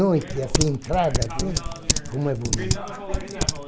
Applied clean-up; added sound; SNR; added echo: none; Typing; 0 dB; none.